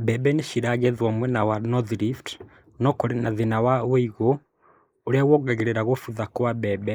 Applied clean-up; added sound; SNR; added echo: neural mask model Resemble Enhance denoiser.